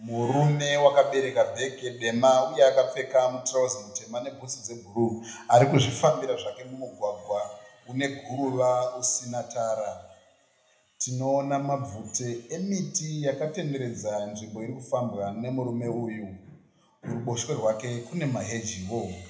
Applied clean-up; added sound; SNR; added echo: none; none; none; reverberation time 0.7 s.